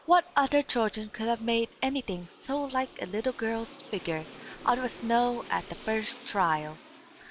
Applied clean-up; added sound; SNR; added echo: none; Aircraft; 19 dB; none.